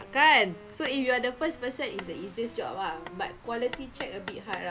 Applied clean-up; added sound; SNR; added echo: none; Hammer + Wind instrument, woodwind instrument; 16 dB; none.